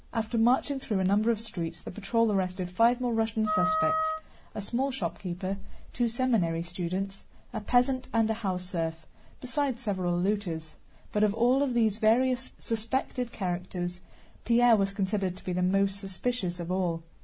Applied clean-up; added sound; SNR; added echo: none; Wind instrument, woodwind instrument; 3 dB; none.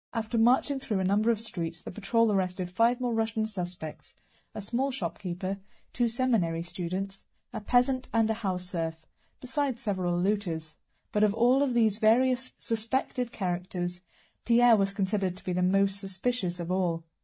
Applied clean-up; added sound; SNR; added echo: neural mask model DeepFilterNet 3.